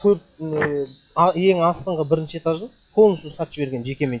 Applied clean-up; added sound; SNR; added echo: classical method log-MMSE.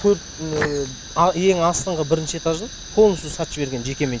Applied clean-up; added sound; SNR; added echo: none; Fire; 14 dB; none.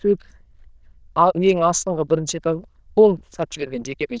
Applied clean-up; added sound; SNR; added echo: neural diffusion model UNIVERSE++.